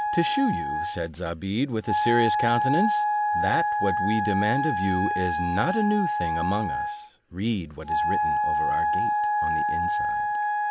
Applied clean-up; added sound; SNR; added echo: none; Wind instrument, woodwind instrument; -3 dB; none.